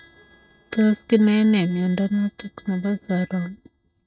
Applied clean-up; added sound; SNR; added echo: neural mask model RNNoise.